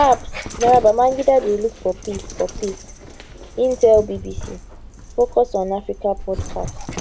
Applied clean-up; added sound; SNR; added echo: none; Dog; 12 dB; none.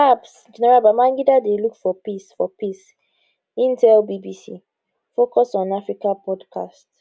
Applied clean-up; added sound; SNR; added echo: none; none; none; none.